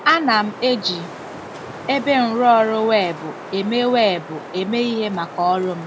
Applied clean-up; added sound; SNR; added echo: none; Wind; 14 dB; none.